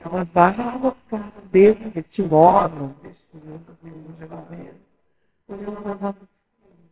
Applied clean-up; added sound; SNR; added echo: neural separator model SepFormer WHAMR!.